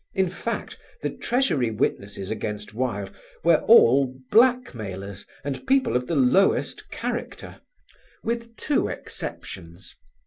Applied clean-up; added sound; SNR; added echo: none; none; none; none.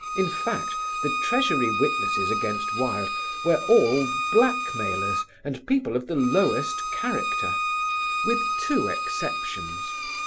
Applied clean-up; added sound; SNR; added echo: none; Bowed string instrument; 1 dB; none.